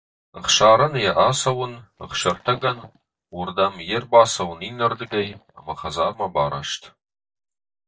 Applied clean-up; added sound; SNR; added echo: neural mask model DeepFilterNet 3.